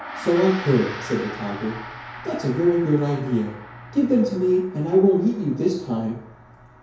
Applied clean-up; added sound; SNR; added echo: none; Gong; 16 dB; reverberation time 2.4 s.